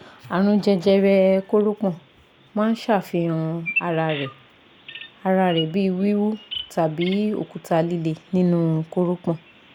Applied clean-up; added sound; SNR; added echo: none; Bird vocalization, bird call, bird song; 16 dB; none.